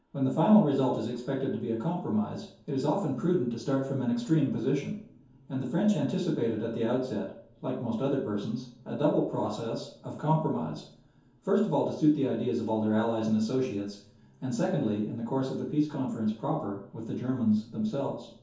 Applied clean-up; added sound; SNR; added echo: none; none; none; reverberation time 0.6 s.